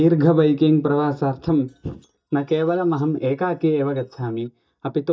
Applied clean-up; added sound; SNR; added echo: neural mask model DeepFilterNet 3.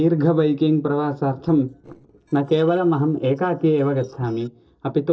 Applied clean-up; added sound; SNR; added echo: neural separator model SepFormer DNS4.